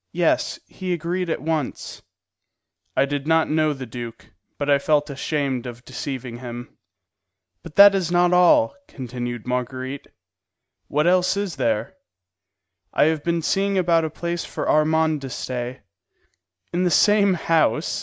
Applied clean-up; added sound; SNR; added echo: none; none; none; none.